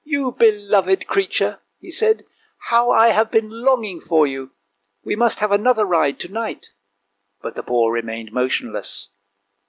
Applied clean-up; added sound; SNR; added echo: none; none; none; none.